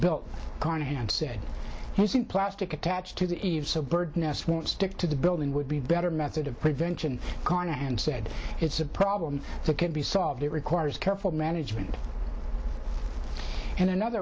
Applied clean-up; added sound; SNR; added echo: none; none; none; none.